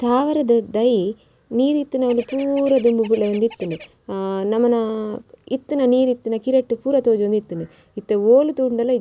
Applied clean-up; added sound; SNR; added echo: none; Bird; 20 dB; none.